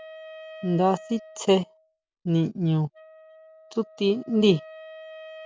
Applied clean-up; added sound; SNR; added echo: none; Wind instrument, woodwind instrument; 19 dB; none.